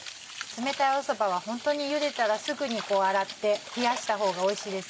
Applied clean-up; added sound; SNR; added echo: none; none; none; none.